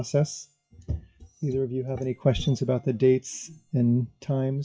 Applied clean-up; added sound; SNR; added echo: classical method WPE with log-MMSE.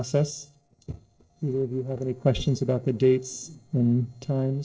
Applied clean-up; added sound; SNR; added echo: neural separator model SepFormer DNS4.